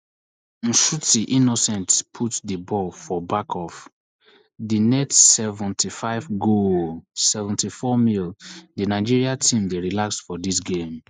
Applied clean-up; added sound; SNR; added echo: neural mask model Resemble Enhance denoiser.